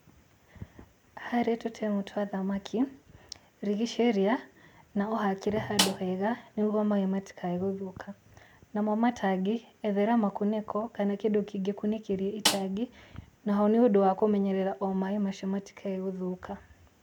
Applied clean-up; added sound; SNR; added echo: none; Snare drum; 4 dB; none.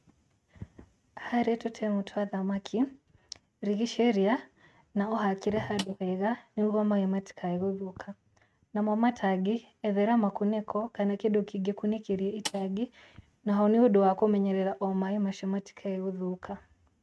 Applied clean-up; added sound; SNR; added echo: neural mask model RNNoise.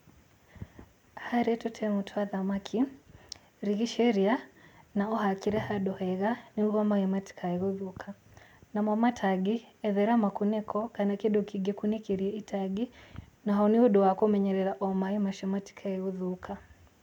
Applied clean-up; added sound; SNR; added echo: none; none; none; none.